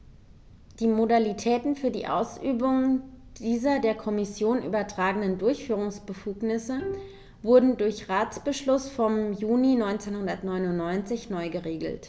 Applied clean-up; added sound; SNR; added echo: none; Bowed string instrument; 16 dB; none.